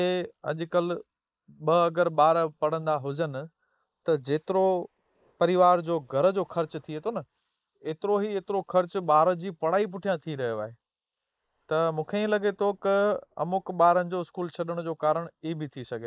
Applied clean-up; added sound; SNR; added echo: neural mask model Resemble Enhance denoiser.